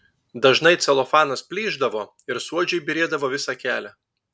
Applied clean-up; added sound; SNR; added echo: none; none; none; none.